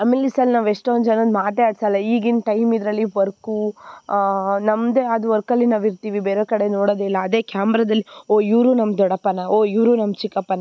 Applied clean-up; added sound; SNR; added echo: none; none; none; none.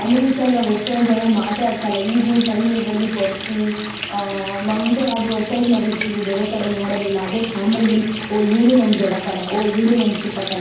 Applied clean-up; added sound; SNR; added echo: none; Water tap, faucet; 9 dB; reverberation time 0.8 s.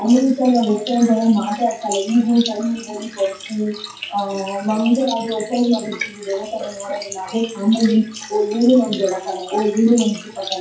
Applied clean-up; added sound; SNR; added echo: classical method WPE with log-MMSE.